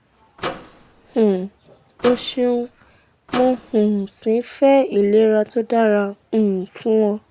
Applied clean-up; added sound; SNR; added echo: none; Microwave oven; 14 dB; none.